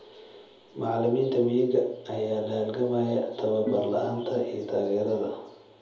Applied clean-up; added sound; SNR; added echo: none; Organ; 12 dB; reverberation time 0.7 s.